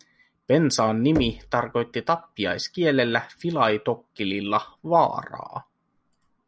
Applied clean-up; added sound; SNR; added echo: none; Knock; 14 dB; none.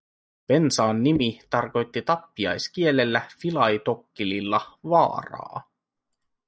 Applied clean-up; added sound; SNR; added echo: neural mask model DeepFilterNet 3.